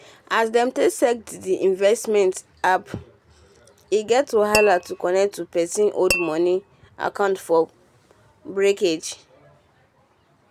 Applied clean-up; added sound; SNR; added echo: none; Tap / Glass; 8 dB; none.